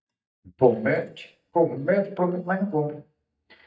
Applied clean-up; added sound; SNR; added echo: neural mask model DeepFilterNet 3.